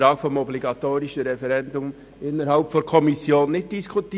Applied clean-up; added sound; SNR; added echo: none; none; none; none.